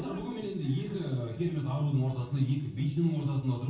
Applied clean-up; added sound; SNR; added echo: none; none; none; reverberation time 0.7 s.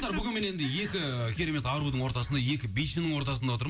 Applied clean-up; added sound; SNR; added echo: none; none; none; none.